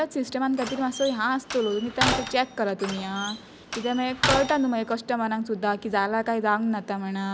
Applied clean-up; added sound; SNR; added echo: none; Slam; 5 dB; none.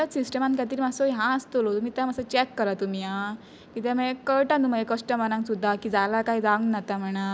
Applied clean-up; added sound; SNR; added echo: none; none; none; none.